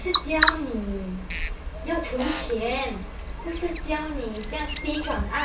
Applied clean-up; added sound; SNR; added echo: none; Bird vocalization, bird call, bird song; 1 dB; reverberation time 0.1 s.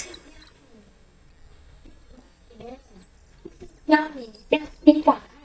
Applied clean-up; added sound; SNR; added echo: neural mask model DeepFilterNet 3.